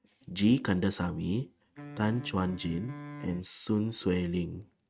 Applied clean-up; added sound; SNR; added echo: neural mask model RNNoise.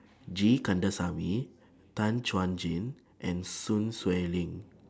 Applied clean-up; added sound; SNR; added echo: none; none; none; none.